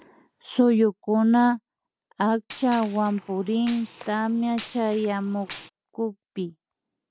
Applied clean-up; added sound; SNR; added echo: none; Gunshot, gunfire; 19 dB; none.